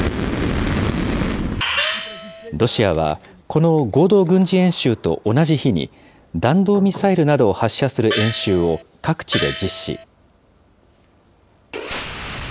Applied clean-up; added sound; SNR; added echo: none; Gong; 7 dB; none.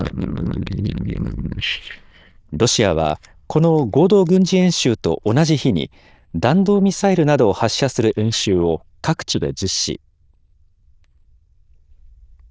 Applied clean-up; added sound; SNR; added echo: neural diffusion model UNIVERSE++.